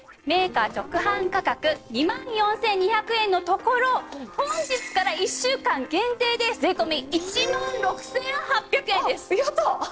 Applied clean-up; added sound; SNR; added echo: neural separator model SepFormer DNS4.